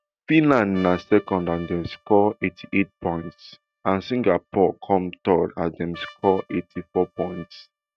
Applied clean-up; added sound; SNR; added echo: neural mask model RNNoise.